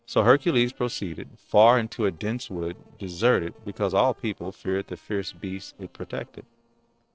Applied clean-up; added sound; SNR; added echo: neural separator model SepFormer DNS4.